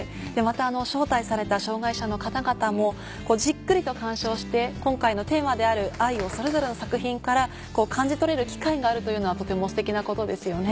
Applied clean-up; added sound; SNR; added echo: none; Bird; 18 dB; none.